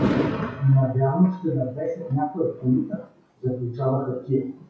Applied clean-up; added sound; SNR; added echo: classical method WPE with log-MMSE.